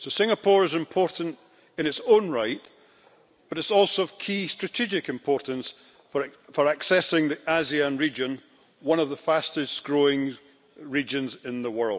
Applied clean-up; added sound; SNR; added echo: none; none; none; none.